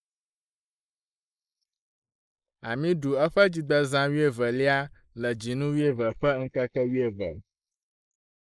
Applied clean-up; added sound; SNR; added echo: neural mask model Resemble Enhance denoiser.